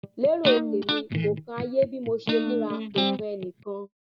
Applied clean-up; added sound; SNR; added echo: none; Electric guitar; 1 dB; none.